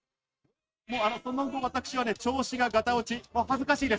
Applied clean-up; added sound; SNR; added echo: neural mask model RNNoise.